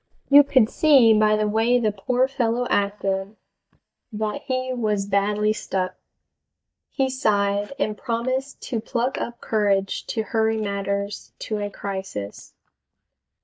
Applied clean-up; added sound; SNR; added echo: neural mask model DeepFilterNet 3.